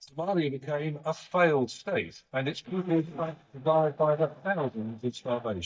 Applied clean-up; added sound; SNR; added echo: neural mask model DeepFilterNet 3.